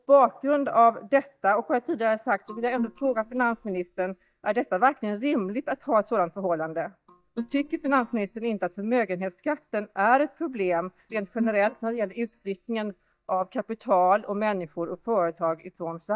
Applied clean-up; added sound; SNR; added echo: neural mask model DeepFilterNet 3.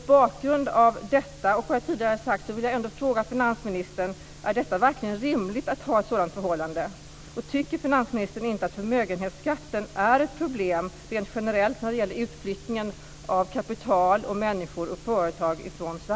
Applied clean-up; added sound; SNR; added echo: none; none; none; none.